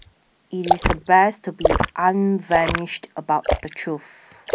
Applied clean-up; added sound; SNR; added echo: none; Liquid; 2 dB; none.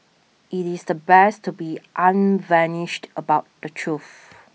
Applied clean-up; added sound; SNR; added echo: none; none; none; none.